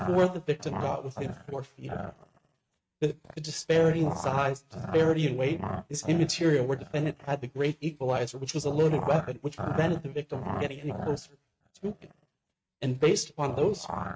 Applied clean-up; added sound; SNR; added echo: neural mask model RNNoise.